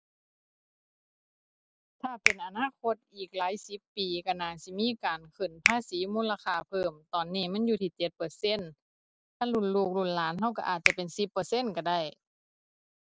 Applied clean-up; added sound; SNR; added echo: none; Finger snapping; 3 dB; none.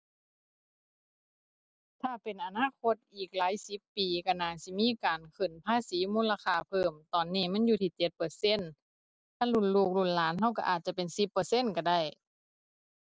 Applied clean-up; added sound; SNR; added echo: none; none; none; none.